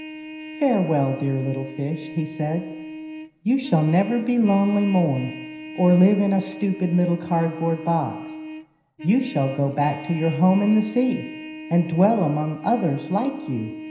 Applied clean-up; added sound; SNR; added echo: none; Trumpet; 14 dB; reverberation time 0.9 s.